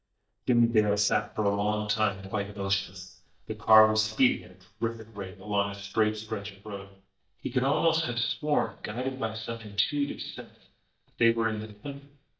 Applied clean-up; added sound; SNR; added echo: neural mask model DeepFilterNet 3.